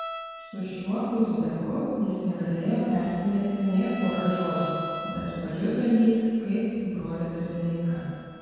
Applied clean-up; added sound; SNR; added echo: none; Bowed string instrument; 14 dB; reverberation time 2.1 s.